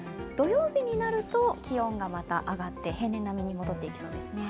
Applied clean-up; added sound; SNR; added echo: none; none; none; none.